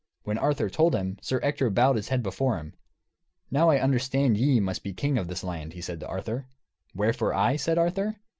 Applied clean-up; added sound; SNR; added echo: none; none; none; none.